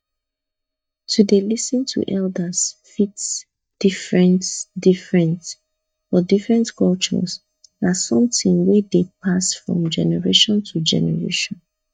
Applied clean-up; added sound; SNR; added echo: neural mask model DeepFilterNet 3.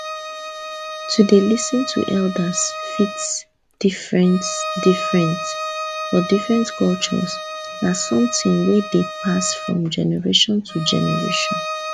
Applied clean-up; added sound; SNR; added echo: none; Bowed string instrument; 9 dB; none.